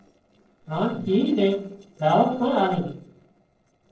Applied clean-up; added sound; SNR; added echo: neural separator model SepFormer DNS4.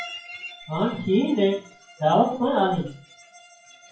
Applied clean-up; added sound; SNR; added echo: classical method WPE with log-MMSE.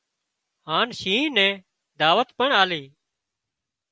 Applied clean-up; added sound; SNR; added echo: none; none; none; none.